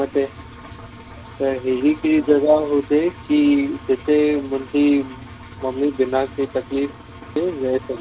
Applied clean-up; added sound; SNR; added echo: none; Engine; 18 dB; none.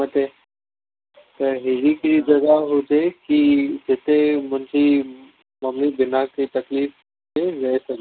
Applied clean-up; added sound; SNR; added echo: none; none; none; none.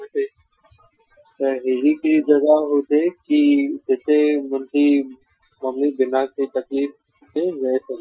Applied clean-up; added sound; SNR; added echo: classical method Wiener filter.